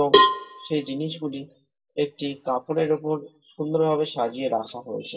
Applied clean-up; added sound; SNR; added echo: none; Cowbell; -3 dB; reverberation time 0.2 s.